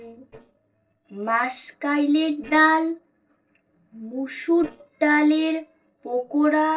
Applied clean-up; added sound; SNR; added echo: neural separator model SepFormer DNS4.